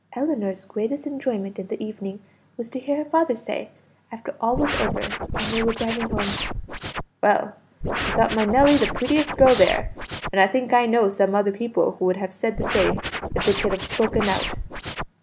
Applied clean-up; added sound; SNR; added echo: none; Scratching (performance technique); 4 dB; none.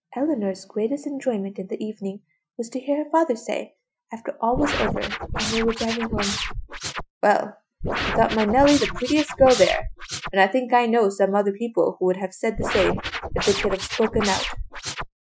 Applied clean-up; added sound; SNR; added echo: classical method Wiener filter.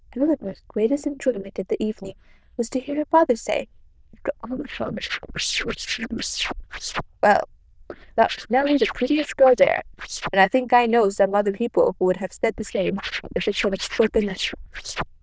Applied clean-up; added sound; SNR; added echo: neural diffusion model UNIVERSE++.